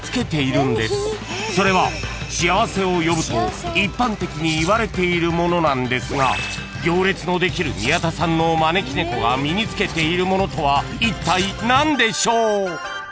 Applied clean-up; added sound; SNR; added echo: none; Rattle (instrument) + Thunder; 18 dB; none.